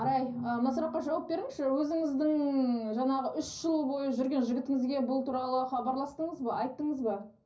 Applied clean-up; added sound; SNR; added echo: none; none; none; reverberation time 0.5 s.